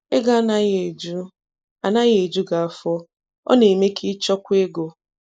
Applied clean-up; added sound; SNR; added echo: neural mask model Resemble Enhance denoiser.